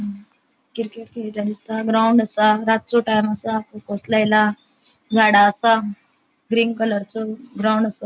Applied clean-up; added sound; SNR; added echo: none; none; none; none.